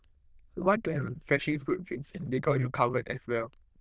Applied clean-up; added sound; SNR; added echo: neural diffusion model UNIVERSE++.